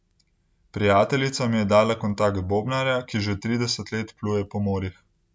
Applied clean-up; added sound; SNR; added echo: none; none; none; none.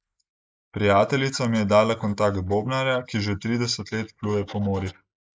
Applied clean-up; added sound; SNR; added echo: neural mask model Resemble Enhance denoiser.